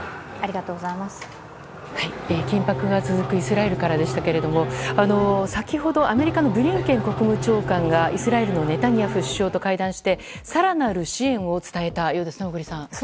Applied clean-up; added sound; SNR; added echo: none; Race car, auto racing / Engine starting; 5 dB; none.